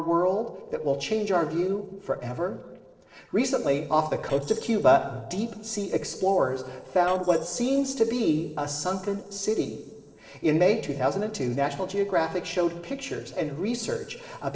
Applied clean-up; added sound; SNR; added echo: neural separator model SepFormer DNS4.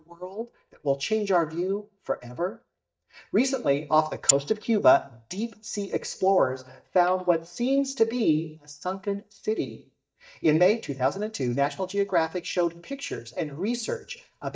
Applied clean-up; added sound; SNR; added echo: neural mask model DeepFilterNet 3.